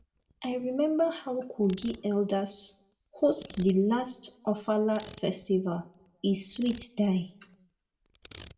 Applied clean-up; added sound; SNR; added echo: none; Ratchet, pawl; 17 dB; reverberation time 0.3 s.